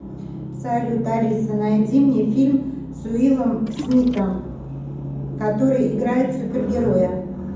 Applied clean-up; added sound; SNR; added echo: none; Splash, splatter; 18 dB; reverberation time 1.2 s.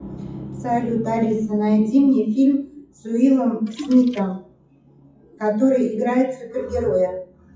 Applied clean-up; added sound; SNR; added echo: classical method WPE with log-MMSE.